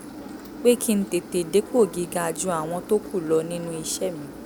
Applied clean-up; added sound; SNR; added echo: none; Engine; 13 dB; none.